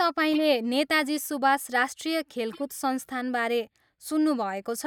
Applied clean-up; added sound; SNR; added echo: neural mask model DeepFilterNet 3.